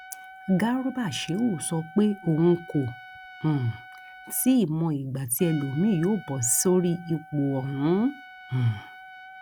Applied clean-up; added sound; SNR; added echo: none; Trumpet; 19 dB; none.